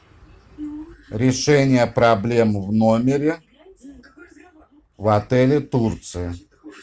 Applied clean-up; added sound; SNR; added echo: none; none; none; none.